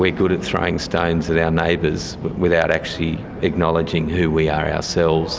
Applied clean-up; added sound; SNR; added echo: none; none; none; none.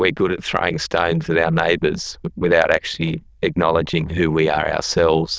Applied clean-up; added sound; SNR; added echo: neural diffusion model UNIVERSE++.